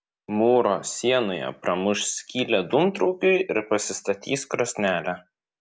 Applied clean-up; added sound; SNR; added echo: none; none; none; none.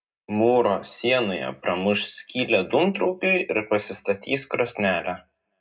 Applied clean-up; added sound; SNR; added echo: none; none; none; reverberation time 0.2 s.